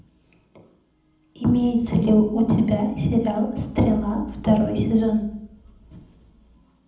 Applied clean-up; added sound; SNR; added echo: none; none; none; reverberation time 0.8 s.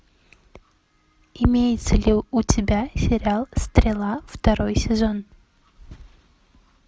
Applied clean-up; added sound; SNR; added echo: none; none; none; none.